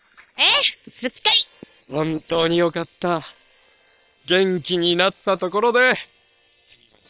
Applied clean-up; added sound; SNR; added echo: neural separator model SepFormer WHAM!.